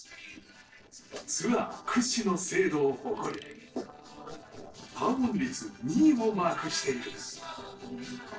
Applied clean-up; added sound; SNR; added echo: neural separator model SepFormer DNS4.